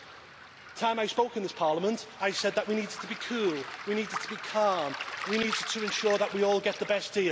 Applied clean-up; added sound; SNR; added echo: none; Waves, surf; 10 dB; none.